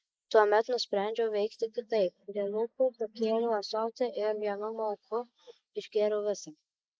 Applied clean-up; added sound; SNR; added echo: neural mask model Resemble Enhance denoiser.